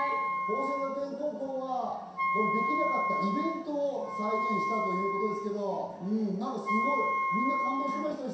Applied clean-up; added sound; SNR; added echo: none; Wind instrument, woodwind instrument; -1 dB; reverberation time 0.7 s.